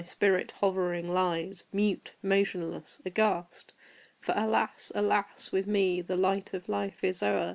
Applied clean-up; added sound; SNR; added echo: none; none; none; none.